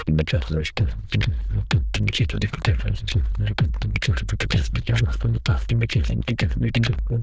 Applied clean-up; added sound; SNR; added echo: neural diffusion model UNIVERSE++.